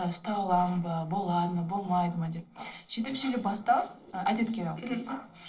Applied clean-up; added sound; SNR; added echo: neural separator model SepFormer DNS4.